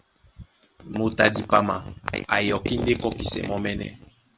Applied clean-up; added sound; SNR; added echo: none; none; none; none.